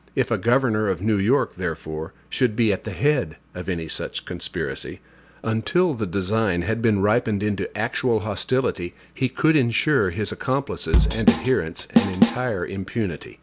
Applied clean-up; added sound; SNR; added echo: none; Drum / Drum kit; -2 dB; none.